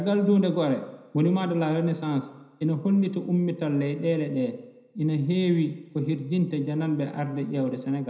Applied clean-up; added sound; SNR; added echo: none; none; none; reverberation time 0.8 s.